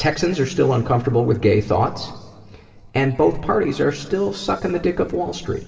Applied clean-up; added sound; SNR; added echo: none; none; none; reverberation time 2.1 s.